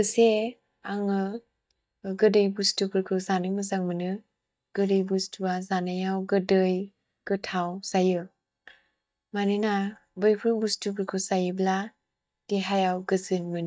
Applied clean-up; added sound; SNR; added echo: neural mask model DeepFilterNet 3.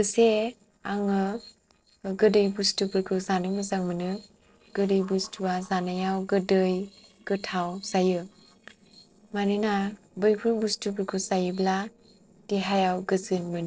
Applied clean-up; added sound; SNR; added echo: neural separator model SepFormer DNS4.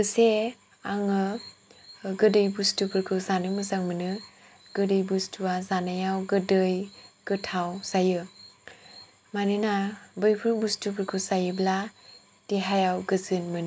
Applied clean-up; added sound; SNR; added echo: none; none; none; none.